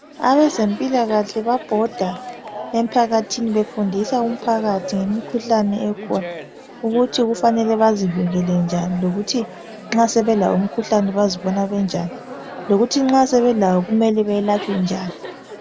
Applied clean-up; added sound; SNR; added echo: none; Chatter; 14 dB; none.